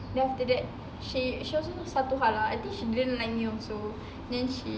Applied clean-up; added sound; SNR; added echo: none; none; none; none.